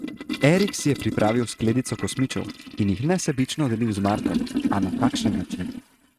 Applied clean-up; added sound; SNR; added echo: neural mask model RNNoise.